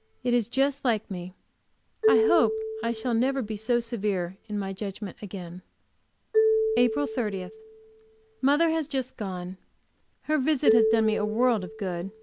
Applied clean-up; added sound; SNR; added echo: none; Marimba, xylophone; 3 dB; none.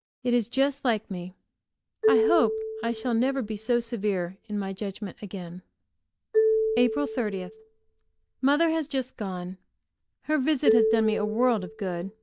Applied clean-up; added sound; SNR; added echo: neural mask model DeepFilterNet 3.